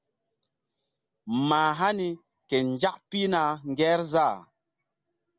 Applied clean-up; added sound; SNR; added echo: none; none; none; none.